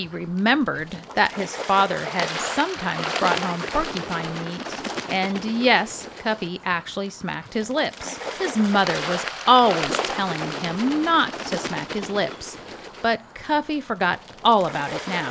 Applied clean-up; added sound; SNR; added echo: none; Water / Bird; 8 dB; none.